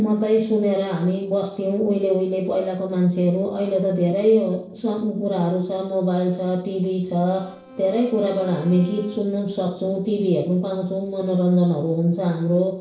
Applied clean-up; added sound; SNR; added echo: neural separator model SepFormer DNS4.